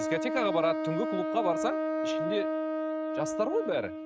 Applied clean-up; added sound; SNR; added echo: neural mask model RNNoise.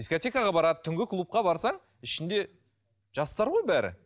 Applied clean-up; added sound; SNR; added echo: none; none; none; none.